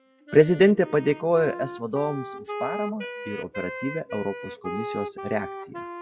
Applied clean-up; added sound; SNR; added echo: classical method WPE with log-MMSE.